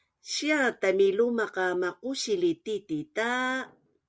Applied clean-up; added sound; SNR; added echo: none; none; none; none.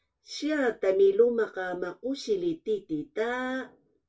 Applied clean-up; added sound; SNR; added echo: none; none; none; reverberation time 0.2 s.